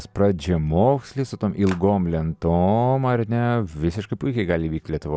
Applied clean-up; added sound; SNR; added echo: none; Clapping; 15 dB; none.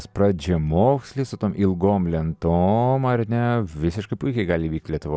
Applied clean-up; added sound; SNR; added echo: none; none; none; none.